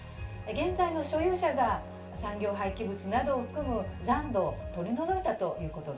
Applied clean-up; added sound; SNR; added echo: none; Bowed string instrument; 14 dB; reverberation time 0.3 s.